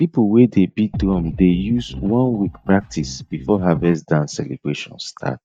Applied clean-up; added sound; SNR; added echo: neural mask model DeepFilterNet 3.